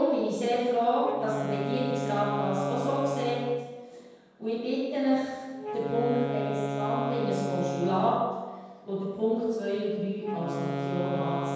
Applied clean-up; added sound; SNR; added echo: none; Wind instrument, woodwind instrument; 5 dB; reverberation time 1.2 s.